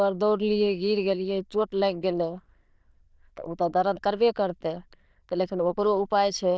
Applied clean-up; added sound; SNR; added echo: neural diffusion model UNIVERSE++.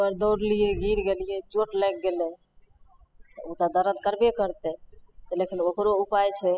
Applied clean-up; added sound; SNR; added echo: classical method spectral subtraction.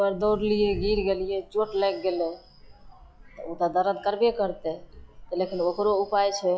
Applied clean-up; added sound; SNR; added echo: classical method log-MMSE.